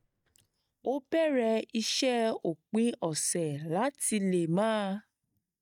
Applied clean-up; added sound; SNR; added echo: neural mask model DeepFilterNet 3.